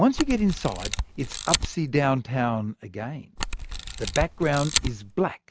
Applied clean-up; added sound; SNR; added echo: none; Camera; 4 dB; none.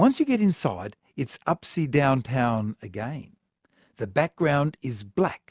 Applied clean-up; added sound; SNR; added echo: none; none; none; none.